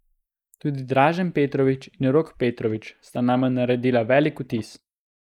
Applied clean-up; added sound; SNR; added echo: neural mask model Resemble Enhance denoiser.